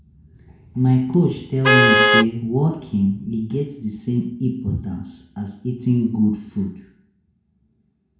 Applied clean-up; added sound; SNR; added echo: none; Vehicle horn, car horn, honking; -1 dB; reverberation time 0.6 s.